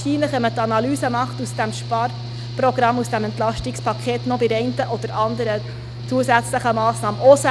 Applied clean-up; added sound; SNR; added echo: none; Mechanical fan / Engine; 9 dB; none.